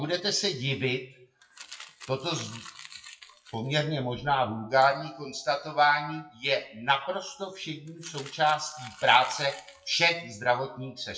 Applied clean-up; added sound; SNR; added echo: classical method WPE with log-MMSE.